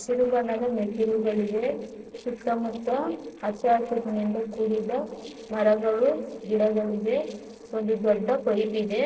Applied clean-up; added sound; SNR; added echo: neural separator model SepFormer DNS4.